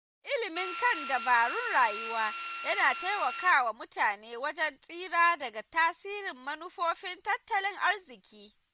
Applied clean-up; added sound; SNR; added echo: none; Drill; 7 dB; none.